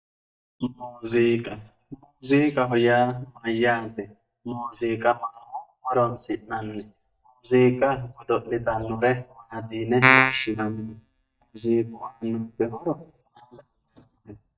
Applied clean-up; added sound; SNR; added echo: neural mask model DeepFilterNet 3.